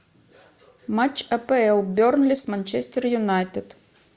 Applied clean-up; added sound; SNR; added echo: none; none; none; none.